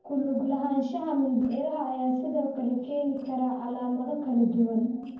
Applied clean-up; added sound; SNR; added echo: neural separator model SepFormer DNS4.